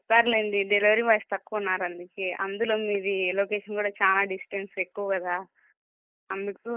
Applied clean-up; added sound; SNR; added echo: neural mask model Resemble Enhance denoiser.